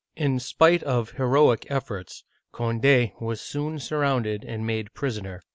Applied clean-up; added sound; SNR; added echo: none; none; none; none.